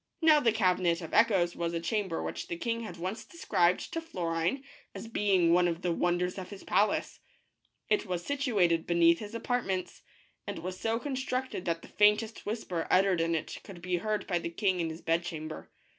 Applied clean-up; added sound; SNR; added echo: none; none; none; none.